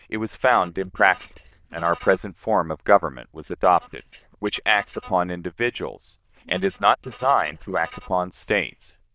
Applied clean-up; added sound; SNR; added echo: neural diffusion model UNIVERSE++.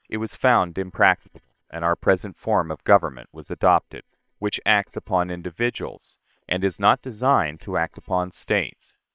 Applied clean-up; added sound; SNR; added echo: neural separator model SepFormer WHAM!.